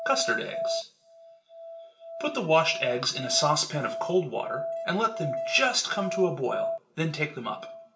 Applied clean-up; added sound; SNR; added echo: none; Musical instrument; 7 dB; reverberation time 0.4 s.